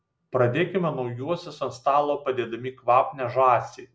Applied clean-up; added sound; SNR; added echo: none; none; none; none.